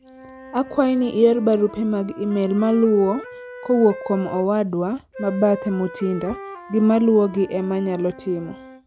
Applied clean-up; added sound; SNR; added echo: none; Wind instrument, woodwind instrument; 16 dB; none.